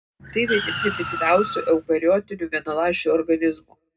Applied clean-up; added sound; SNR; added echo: none; Car; 7 dB; reverberation time 0.2 s.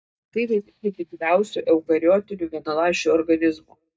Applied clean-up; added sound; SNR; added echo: neural mask model DeepFilterNet 3.